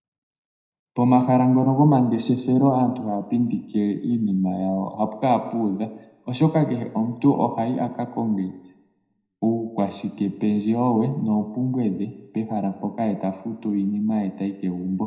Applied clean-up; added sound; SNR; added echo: none; none; none; reverberation time 0.8 s.